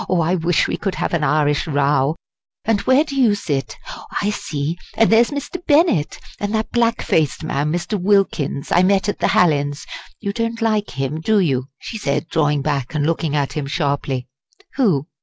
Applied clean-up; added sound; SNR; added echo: none; none; none; none.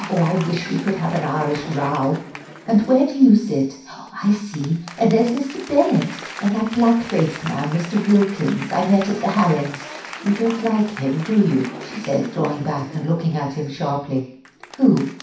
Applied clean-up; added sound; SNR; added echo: none; Applause / Crowd; 16 dB; reverberation time 0.6 s.